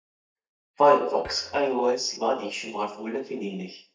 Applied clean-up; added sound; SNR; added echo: neural mask model DeepFilterNet 3.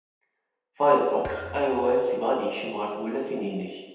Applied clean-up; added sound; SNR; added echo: none; Thump, thud; 18 dB; reverberation time 1.1 s.